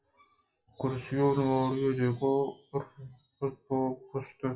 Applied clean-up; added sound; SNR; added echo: classical method WPE with log-MMSE.